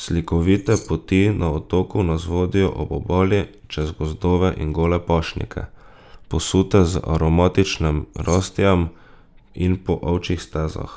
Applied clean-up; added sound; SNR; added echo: neural mask model Resemble Enhance denoiser.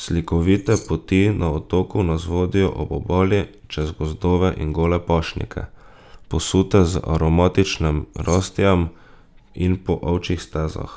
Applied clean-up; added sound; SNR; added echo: none; Keys jangling; 18 dB; none.